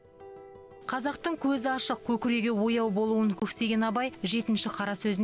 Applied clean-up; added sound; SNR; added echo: none; none; none; none.